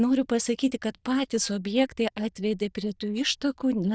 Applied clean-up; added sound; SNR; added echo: neural diffusion model UNIVERSE++.